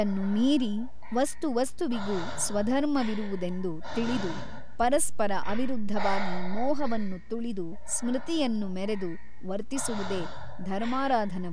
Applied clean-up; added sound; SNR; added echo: none; Breathing; -2 dB; none.